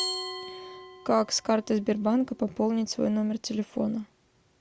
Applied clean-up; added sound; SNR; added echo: none; Glass; 13 dB; none.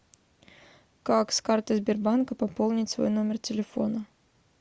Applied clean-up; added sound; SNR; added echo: none; none; none; none.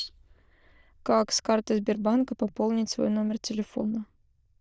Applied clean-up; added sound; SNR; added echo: neural diffusion model UNIVERSE++.